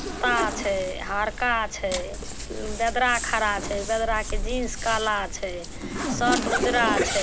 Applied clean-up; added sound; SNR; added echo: none; Zipper (clothing); 3 dB; none.